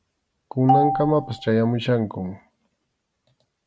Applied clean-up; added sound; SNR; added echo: none; Marimba, xylophone; 2 dB; none.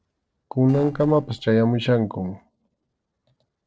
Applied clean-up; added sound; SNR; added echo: neural separator model SepFormer DNS4.